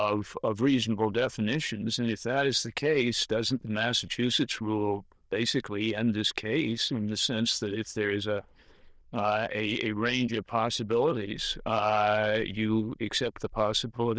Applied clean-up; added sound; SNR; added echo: neural diffusion model UNIVERSE++.